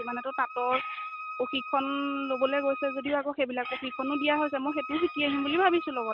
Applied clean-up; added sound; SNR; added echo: none; Wind instrument, woodwind instrument; 10 dB; none.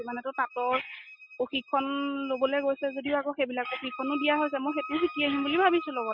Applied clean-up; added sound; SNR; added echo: classical method Wiener filter.